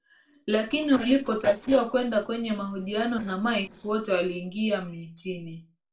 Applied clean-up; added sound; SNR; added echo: neural separator model SepFormer DNS4.